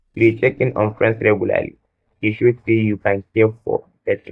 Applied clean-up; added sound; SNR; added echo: neural mask model DeepFilterNet 3.